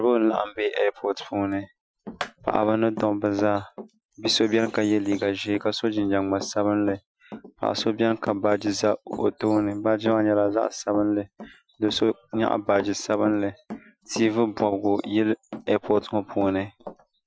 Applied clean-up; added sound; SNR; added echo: classical method Wiener filter.